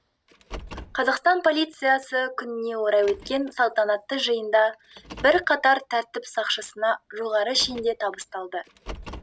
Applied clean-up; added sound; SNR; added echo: none; Car; 20 dB; none.